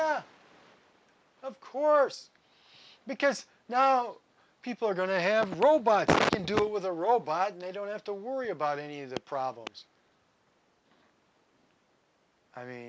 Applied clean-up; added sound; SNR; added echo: none; none; none; none.